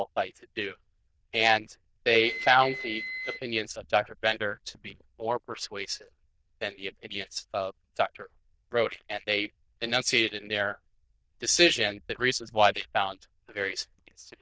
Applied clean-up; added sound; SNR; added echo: neural diffusion model UNIVERSE++.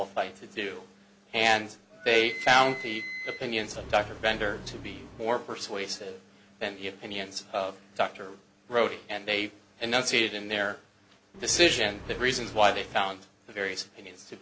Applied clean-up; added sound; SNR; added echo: none; Accelerating, revving, vroom + Wind instrument, woodwind instrument; 12 dB; none.